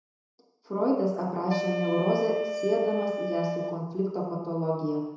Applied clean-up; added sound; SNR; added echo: none; Wind instrument, woodwind instrument; 4 dB; reverberation time 1.0 s.